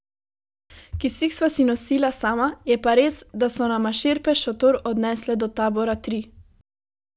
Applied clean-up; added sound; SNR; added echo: none; none; none; none.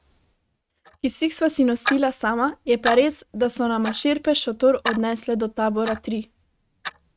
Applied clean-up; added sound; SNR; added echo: neural mask model RNNoise.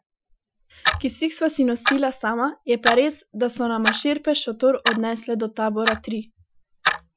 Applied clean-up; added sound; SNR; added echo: classical method Wiener filter.